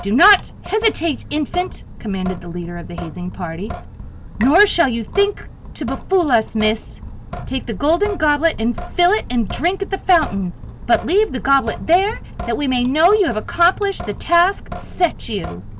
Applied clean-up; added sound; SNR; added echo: none; Drip / Sink (filling or washing); 12 dB; none.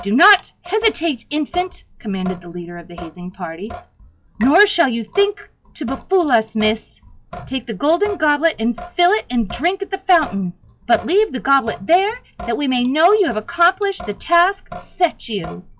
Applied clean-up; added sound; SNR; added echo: classical method log-MMSE.